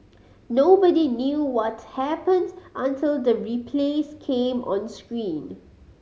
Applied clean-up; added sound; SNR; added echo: none; none; none; none.